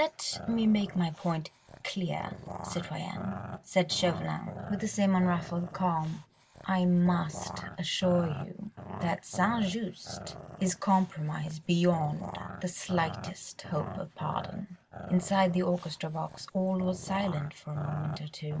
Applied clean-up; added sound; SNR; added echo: none; Growling; 12 dB; none.